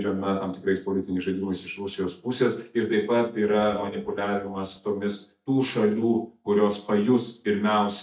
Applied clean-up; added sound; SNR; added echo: neural mask model DeepFilterNet 3.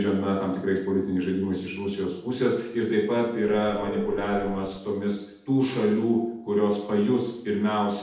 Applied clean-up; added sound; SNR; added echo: neural separator model SepFormer DNS4.